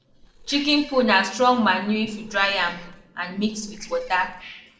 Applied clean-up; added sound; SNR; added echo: neural separator model SepFormer DNS4.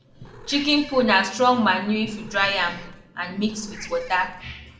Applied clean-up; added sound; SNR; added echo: none; Meow / Purr; 17 dB; reverberation time 0.6 s.